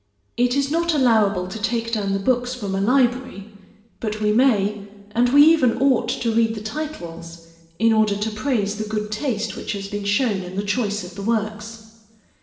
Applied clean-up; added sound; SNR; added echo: none; none; none; reverberation time 1.2 s.